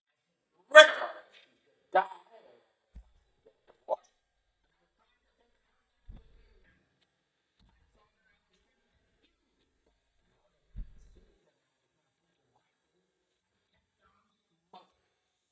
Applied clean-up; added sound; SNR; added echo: neural mask model DeepFilterNet 3.